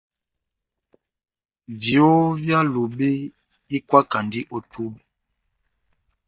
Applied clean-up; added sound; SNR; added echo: neural mask model DeepFilterNet 3.